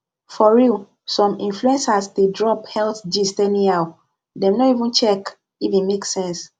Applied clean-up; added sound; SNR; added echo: none; none; none; none.